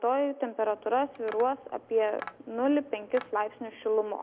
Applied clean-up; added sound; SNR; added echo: none; Tap; 19 dB; none.